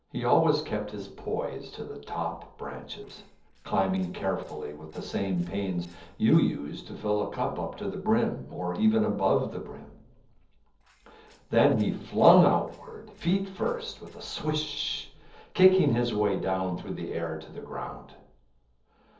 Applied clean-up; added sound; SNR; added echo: neural separator model SepFormer DNS4.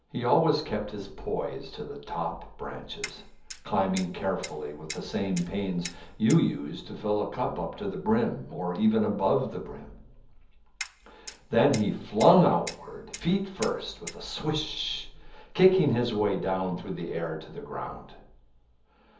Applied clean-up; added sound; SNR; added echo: none; Clock; 16 dB; reverberation time 0.7 s.